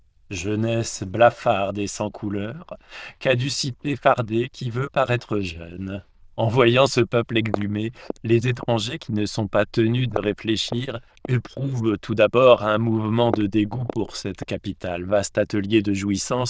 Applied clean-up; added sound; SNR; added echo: neural diffusion model UNIVERSE++.